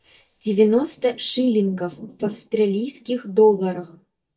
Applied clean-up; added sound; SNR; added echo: neural mask model DeepFilterNet 3.